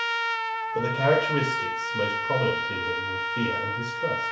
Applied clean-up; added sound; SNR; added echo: none; Trumpet; -1 dB; reverberation time 0.6 s.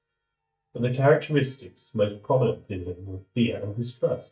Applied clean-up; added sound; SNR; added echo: neural mask model DeepFilterNet 3.